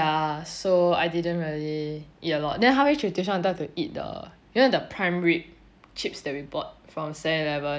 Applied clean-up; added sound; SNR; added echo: none; none; none; none.